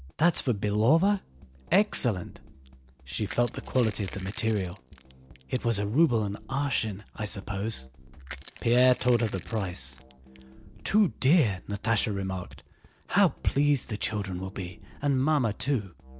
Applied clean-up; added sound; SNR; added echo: none; Crushing + Drum kit; 20 dB; none.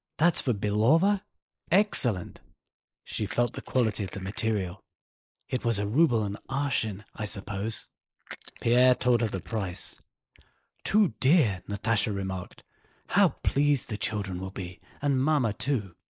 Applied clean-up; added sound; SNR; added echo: neural mask model Resemble Enhance denoiser.